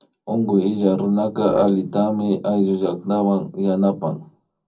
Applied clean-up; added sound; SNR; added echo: none; Brass instrument; 17 dB; reverberation time 0.4 s.